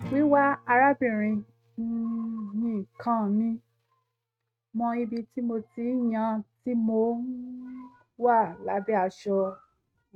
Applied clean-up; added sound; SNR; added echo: neural mask model RNNoise.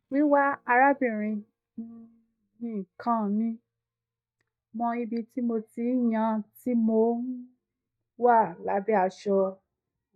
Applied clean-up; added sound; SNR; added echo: neural mask model DeepFilterNet 3.